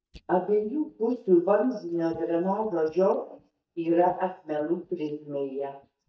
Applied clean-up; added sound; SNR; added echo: neural mask model DeepFilterNet 3.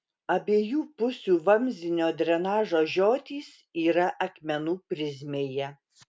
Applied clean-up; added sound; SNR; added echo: none; none; none; none.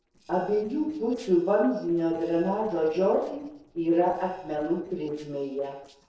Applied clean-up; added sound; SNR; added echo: neural separator model SepFormer DNS4.